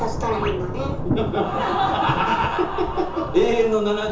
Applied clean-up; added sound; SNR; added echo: none; Thunder / Rain; 6 dB; reverberation time 0.6 s.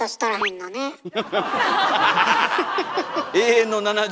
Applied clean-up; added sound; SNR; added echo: none; none; none; none.